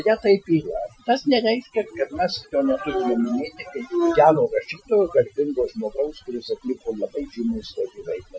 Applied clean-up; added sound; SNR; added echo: classical method Wiener filter.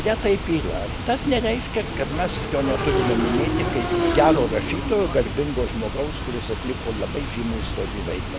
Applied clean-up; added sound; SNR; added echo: none; Water + Motorcycle / Engine; 1 dB; none.